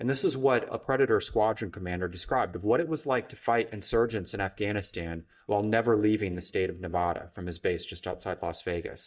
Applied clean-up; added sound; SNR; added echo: neural mask model DeepFilterNet 3.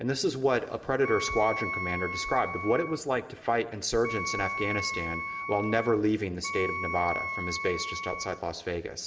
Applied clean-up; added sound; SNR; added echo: none; Wind instrument, woodwind instrument; 5 dB; reverberation time 2.6 s.